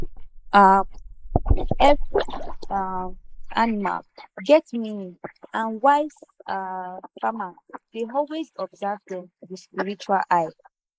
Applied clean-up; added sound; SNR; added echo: neural mask model Resemble Enhance denoiser.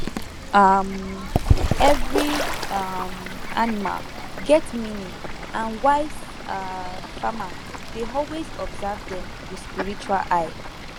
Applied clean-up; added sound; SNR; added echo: none; Bird / Fowl; 2 dB; none.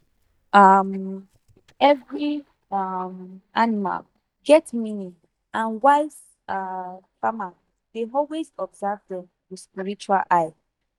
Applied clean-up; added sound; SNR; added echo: neural mask model DeepFilterNet 3.